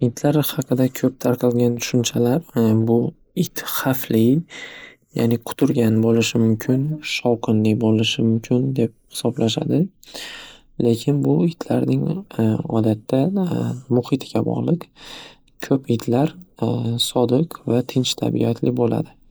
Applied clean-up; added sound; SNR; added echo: neural mask model Resemble Enhance denoiser.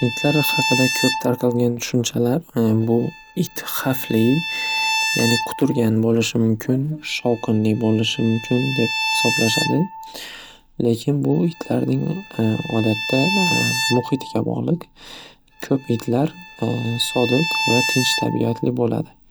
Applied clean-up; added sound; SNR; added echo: none; Bowed string instrument; 6 dB; none.